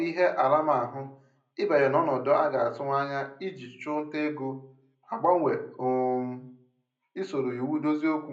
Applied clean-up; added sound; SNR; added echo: none; none; none; reverberation time 0.4 s.